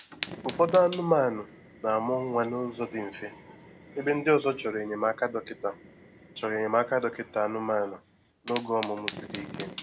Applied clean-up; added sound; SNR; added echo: none; Fire; 13 dB; none.